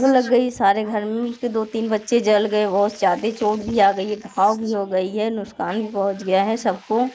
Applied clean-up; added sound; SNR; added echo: neural mask model Resemble Enhance denoiser.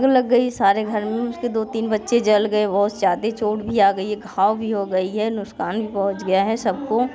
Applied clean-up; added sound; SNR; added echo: none; none; none; none.